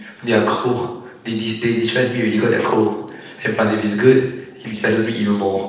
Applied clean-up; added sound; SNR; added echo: neural separator model SepFormer DNS4.